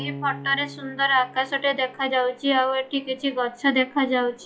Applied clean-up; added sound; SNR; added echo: classical method log-MMSE.